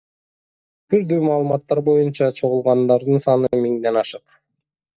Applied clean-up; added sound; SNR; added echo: neural mask model DeepFilterNet 3.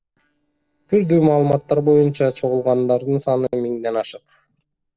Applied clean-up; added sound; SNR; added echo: neural separator model SepFormer DNS4.